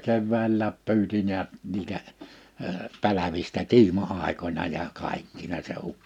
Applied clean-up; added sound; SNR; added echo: none; none; none; none.